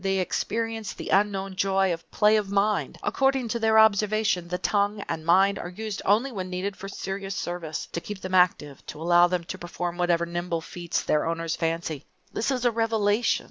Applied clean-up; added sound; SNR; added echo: none; none; none; none.